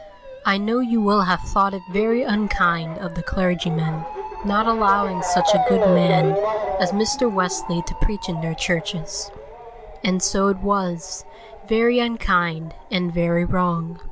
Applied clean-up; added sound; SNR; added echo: none; Motor vehicle (road) / Siren; 6 dB; none.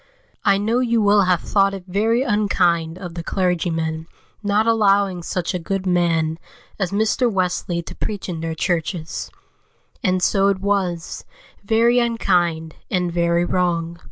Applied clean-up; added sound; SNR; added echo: none; none; none; none.